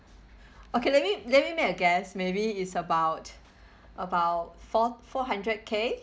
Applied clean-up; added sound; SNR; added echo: none; none; none; none.